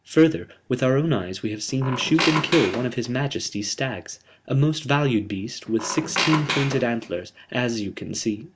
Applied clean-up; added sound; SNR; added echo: none; Squeak; 5 dB; none.